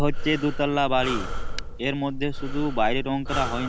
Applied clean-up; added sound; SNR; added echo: none; Breathing; 1 dB; none.